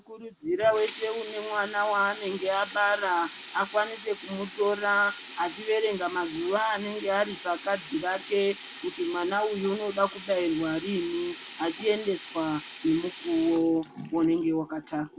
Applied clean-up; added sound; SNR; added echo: none; Sink (filling or washing); 11 dB; none.